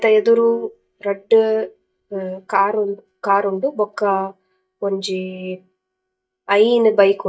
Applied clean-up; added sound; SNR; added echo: neural mask model DeepFilterNet 3.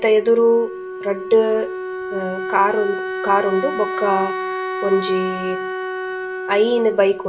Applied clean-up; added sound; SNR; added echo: none; Wind instrument, woodwind instrument; 7 dB; reverberation time 0.2 s.